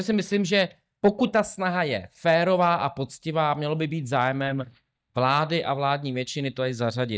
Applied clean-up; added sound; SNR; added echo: neural mask model DeepFilterNet 3.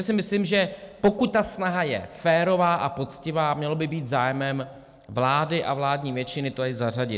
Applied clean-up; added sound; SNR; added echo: none; none; none; none.